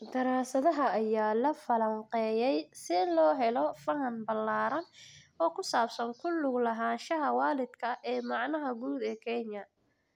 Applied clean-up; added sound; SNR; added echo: none; none; none; none.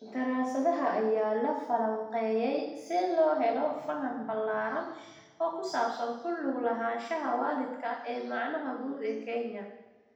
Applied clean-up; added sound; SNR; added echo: none; none; none; reverberation time 0.9 s.